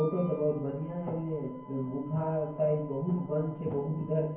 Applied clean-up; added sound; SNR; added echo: none; Harmonica; 20 dB; reverberation time 0.9 s.